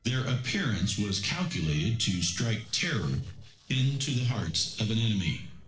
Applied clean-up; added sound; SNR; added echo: neural separator model SepFormer DNS4.